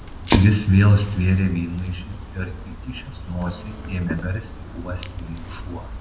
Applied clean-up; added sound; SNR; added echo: none; Fire; 8 dB; reverberation time 1.3 s.